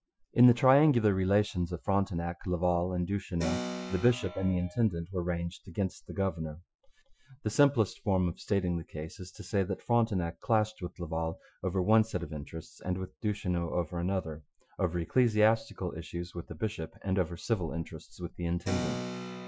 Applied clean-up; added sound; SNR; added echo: classical method Wiener filter.